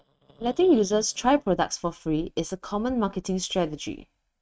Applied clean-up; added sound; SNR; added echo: neural mask model RNNoise.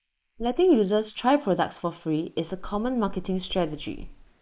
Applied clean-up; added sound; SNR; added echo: neural mask model Resemble Enhance denoiser.